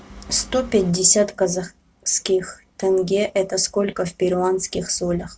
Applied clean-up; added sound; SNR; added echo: none; none; none; none.